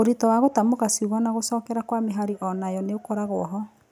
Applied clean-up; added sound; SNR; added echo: none; none; none; none.